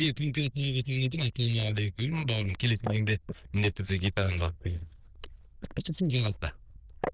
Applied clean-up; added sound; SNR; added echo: neural diffusion model UNIVERSE++.